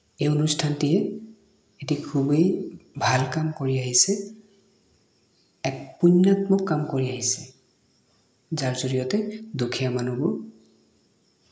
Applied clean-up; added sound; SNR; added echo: none; none; none; none.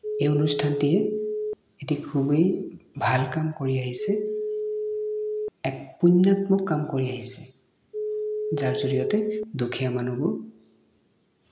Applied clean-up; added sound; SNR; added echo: none; Telephone; 7 dB; none.